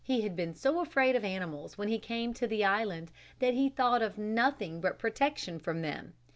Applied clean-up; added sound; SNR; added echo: none; none; none; none.